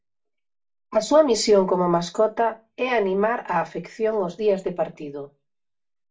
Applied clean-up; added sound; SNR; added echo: none; none; none; reverberation time 0.2 s.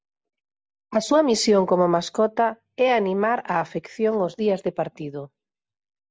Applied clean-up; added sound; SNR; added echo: none; none; none; none.